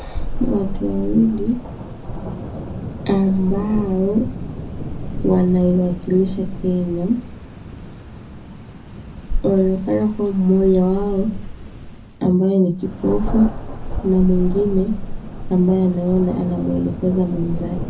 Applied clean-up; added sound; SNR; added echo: none; Thunder; 7 dB; reverberation time 0.4 s.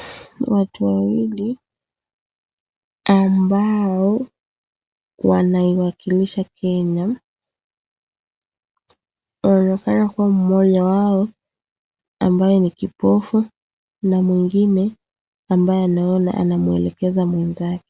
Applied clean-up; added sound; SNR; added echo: none; none; none; none.